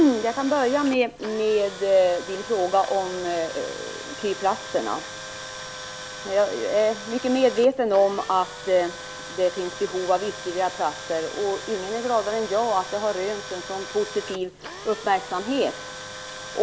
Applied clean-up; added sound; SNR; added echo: none; Tools; 12 dB; none.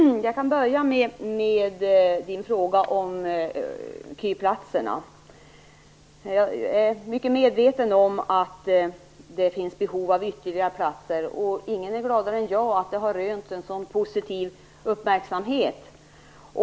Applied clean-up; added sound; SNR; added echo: none; none; none; none.